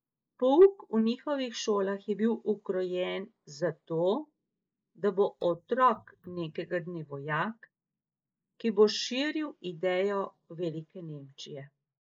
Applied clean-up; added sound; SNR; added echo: neural mask model Resemble Enhance denoiser.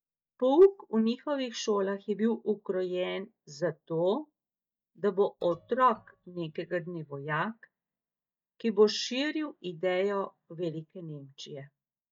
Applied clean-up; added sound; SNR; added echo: neural mask model DeepFilterNet 3.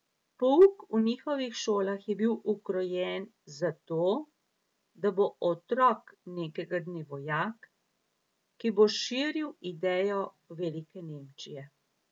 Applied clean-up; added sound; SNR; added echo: none; none; none; none.